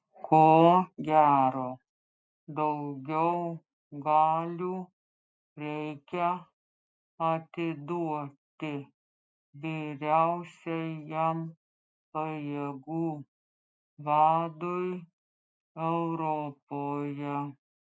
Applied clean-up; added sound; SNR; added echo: none; none; none; none.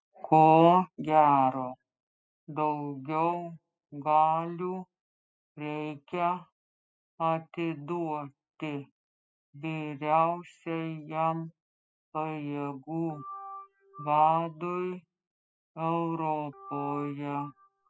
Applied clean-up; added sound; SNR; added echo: classical method spectral subtraction.